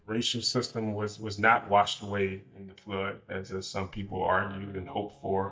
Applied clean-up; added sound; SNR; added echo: neural mask model DeepFilterNet 3.